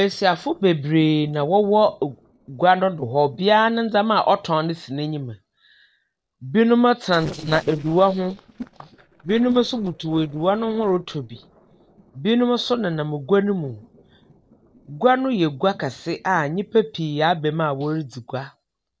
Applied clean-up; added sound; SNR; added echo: neural separator model SepFormer DNS4.